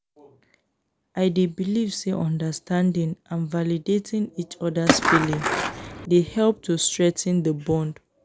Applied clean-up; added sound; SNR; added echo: none; Skateboard; -1 dB; none.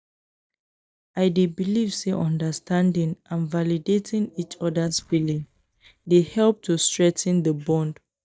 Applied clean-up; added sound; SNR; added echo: neural mask model DeepFilterNet 3.